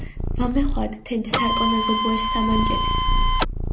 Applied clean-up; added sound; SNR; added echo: none; Purr + Printer; -4 dB; none.